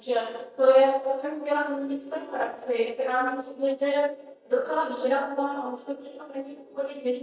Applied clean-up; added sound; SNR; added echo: neural mask model DeepFilterNet 3.